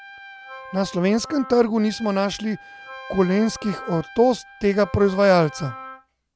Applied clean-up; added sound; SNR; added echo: none; Trumpet + Wind instrument, woodwind instrument; 17 dB; none.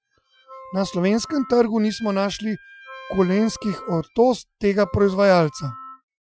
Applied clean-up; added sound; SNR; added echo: classical method Wiener filter.